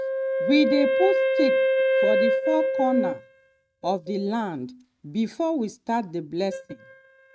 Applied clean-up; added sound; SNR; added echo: neural mask model RNNoise.